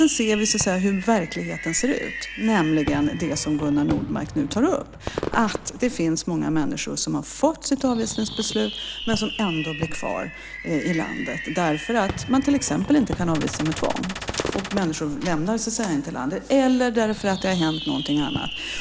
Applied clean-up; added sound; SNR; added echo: none; Gunshot, gunfire + Fireworks; 10 dB; none.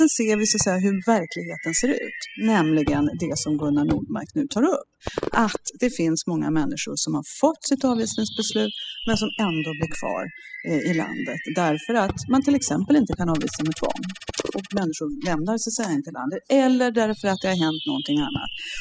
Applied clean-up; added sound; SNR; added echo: classical method spectral subtraction.